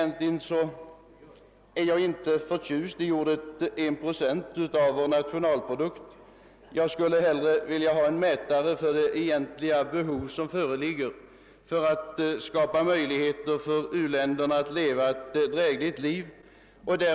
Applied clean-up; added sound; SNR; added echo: none; none; none; none.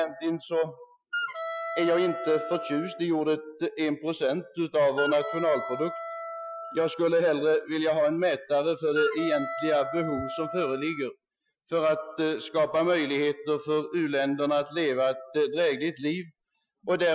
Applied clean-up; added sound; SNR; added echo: classical method Wiener filter.